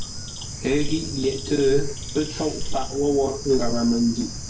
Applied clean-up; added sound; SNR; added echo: none; Bird / Insect; 4 dB; reverberation time 0.2 s.